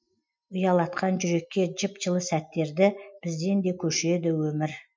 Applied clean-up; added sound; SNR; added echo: classical method Wiener filter.